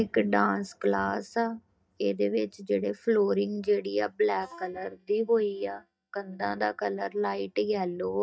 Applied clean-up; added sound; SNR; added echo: neural mask model DeepFilterNet 3.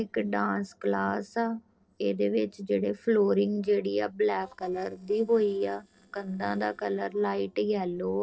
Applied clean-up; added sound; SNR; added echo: neural separator model SepFormer DNS4.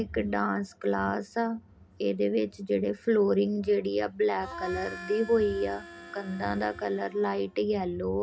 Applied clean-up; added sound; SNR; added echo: none; Harmonica; 15 dB; reverberation time 0.3 s.